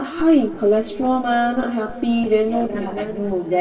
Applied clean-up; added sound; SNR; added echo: neural separator model SepFormer DNS4.